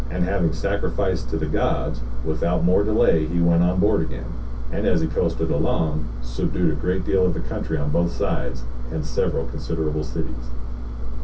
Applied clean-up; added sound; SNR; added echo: none; Engine; -1 dB; reverberation time 0.3 s.